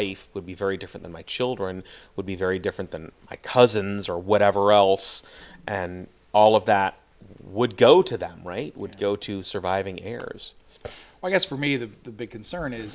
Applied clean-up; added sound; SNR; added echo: none; none; none; none.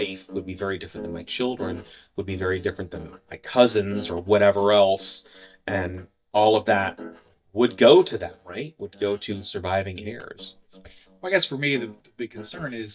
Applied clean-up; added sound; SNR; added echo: neural mask model DeepFilterNet 3.